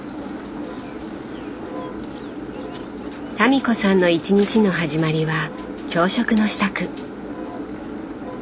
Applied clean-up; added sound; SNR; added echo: none; Engine; 9 dB; none.